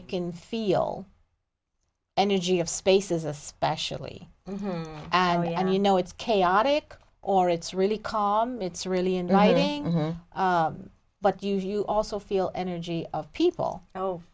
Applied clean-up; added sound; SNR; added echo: none; none; none; none.